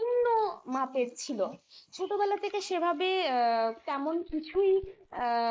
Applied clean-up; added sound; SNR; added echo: neural mask model Resemble Enhance denoiser.